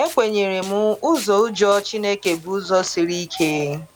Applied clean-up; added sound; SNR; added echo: none; Walk, footsteps; 20 dB; none.